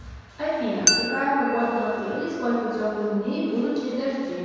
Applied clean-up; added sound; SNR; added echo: none; Chink, clink; 6 dB; reverberation time 1.9 s.